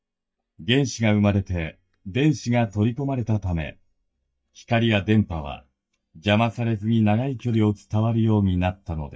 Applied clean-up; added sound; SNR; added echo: neural mask model DeepFilterNet 3.